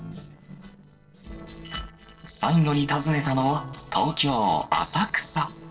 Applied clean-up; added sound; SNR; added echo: neural separator model SepFormer DNS4.